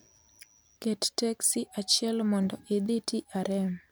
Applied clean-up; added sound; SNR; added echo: none; none; none; none.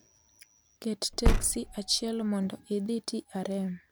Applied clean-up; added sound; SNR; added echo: none; Car; -5 dB; none.